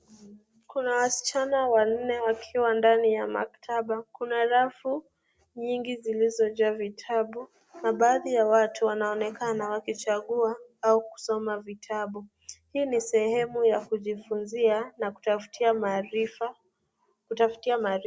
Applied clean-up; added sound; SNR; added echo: none; none; none; none.